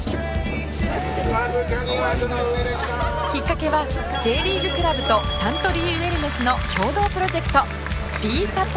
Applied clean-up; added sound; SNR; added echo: none; none; none; none.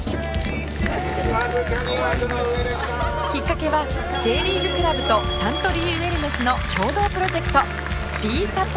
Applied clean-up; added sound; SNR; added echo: none; Crushing + Bowed string instrument; 12 dB; none.